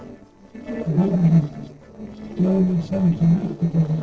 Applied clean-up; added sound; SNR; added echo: neural separator model SepFormer DNS4.